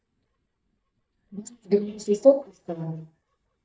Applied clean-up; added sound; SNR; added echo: neural mask model DeepFilterNet 3.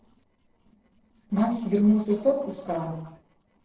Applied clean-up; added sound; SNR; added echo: neural separator model SepFormer DNS4.